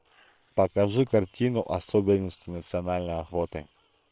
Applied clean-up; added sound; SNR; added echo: neural separator model SepFormer WHAM!.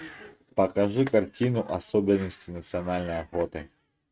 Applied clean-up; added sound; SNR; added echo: neural mask model RNNoise.